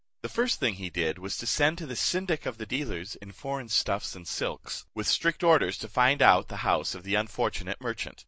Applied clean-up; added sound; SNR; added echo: none; none; none; none.